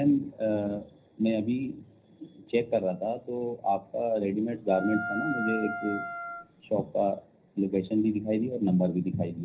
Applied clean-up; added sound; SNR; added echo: none; Wind instrument, woodwind instrument; 6 dB; reverberation time 0.5 s.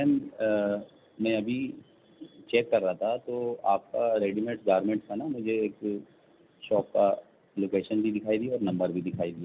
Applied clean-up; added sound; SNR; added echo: none; none; none; none.